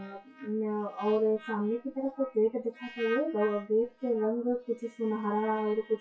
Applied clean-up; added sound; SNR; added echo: classical method WPE with log-MMSE.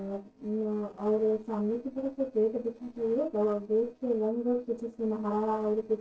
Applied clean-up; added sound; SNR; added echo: neural separator model SepFormer DNS4.